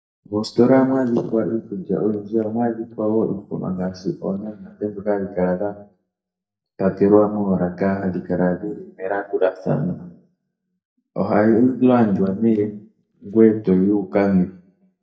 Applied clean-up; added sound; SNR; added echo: neural mask model DeepFilterNet 3.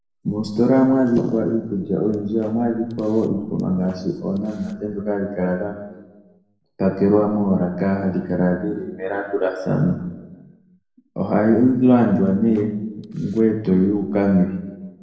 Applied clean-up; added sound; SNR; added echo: neural separator model SepFormer DNS4.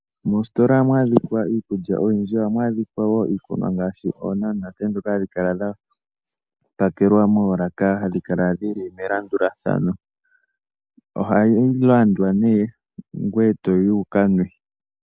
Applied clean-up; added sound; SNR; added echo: none; none; none; none.